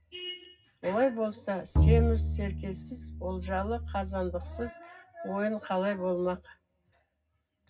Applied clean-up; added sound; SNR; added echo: none; Bowed string instrument; -4 dB; reverberation time 0.4 s.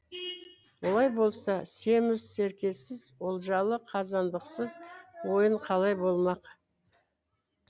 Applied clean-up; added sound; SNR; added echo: none; none; none; none.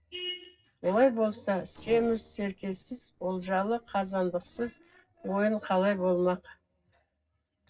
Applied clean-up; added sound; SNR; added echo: neural separator model SepFormer DNS4.